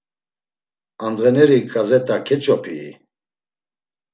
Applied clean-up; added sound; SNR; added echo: none; none; none; none.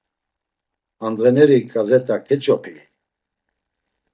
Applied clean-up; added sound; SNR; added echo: neural mask model DeepFilterNet 3.